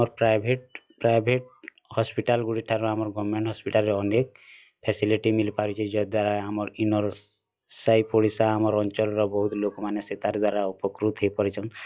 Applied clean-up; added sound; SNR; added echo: classical method log-MMSE.